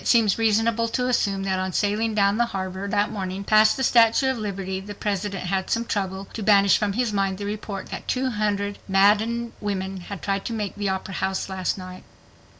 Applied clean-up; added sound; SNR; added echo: none; none; none; none.